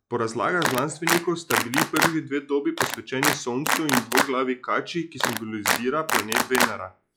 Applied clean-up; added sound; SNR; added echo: classical method log-MMSE.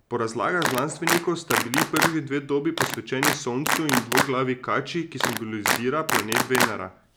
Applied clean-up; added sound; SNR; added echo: none; Clapping; 0 dB; none.